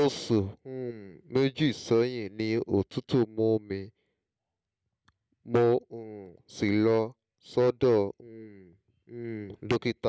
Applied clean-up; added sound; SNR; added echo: none; none; none; none.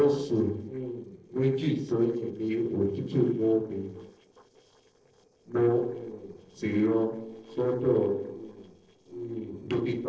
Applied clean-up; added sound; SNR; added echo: neural separator model SepFormer DNS4.